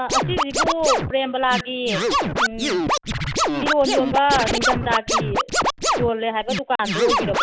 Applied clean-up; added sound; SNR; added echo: none; Scratching (performance technique); -1 dB; none.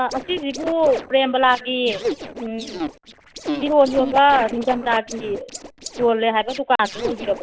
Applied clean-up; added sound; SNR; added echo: neural separator model SepFormer DNS4.